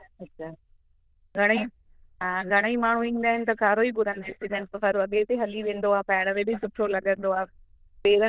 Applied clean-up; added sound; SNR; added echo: neural diffusion model UNIVERSE++.